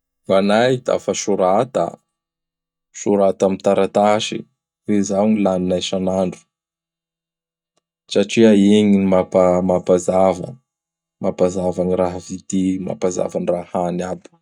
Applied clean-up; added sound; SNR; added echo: neural mask model DeepFilterNet 3.